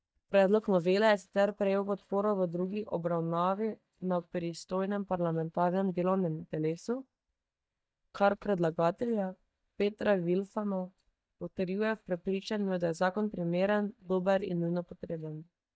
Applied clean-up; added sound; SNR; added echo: neural mask model DeepFilterNet 3.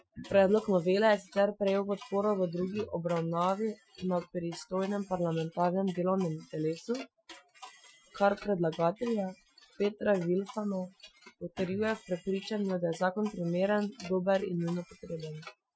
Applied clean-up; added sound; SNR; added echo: classical method Wiener filter.